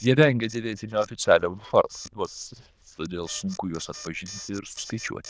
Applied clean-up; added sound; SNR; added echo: neural diffusion model UNIVERSE++.